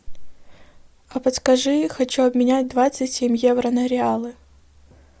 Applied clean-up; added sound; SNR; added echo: none; none; none; none.